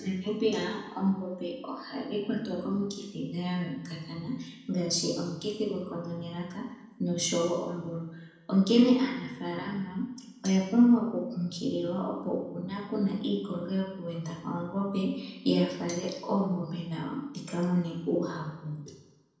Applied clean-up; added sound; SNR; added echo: neural separator model SepFormer DNS4.